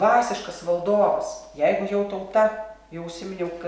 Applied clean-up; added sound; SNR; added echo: none; none; none; none.